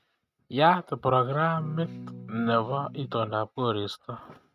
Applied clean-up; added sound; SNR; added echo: neural mask model RNNoise.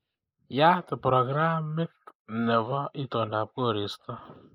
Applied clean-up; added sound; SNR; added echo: neural mask model Resemble Enhance denoiser.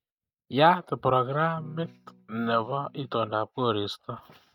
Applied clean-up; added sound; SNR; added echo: neural mask model DeepFilterNet 3.